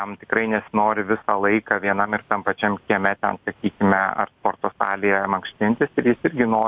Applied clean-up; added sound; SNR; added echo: none; none; none; none.